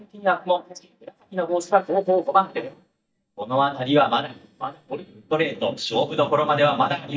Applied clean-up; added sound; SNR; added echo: neural mask model DeepFilterNet 3.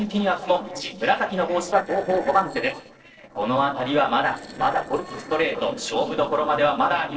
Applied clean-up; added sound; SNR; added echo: neural separator model SepFormer DNS4.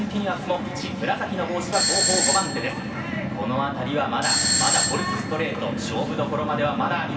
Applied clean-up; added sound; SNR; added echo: none; Doorbell; 0 dB; reverberation time 2.3 s.